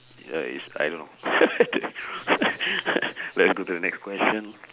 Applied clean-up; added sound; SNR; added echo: none; none; none; none.